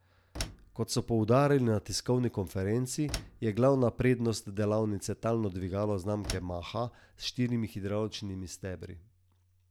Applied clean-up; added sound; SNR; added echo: none; Slam; 14 dB; none.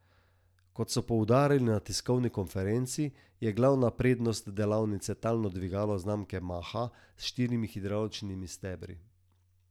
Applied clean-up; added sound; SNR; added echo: none; none; none; none.